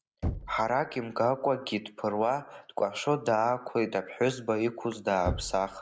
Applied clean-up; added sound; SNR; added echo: none; Knock; 12 dB; none.